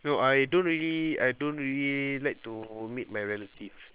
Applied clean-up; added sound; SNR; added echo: neural separator model SepFormer WHAM!.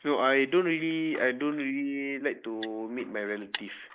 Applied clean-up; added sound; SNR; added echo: neural mask model Resemble Enhance denoiser.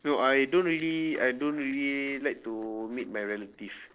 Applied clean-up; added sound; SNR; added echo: neural separator model SepFormer DNS4.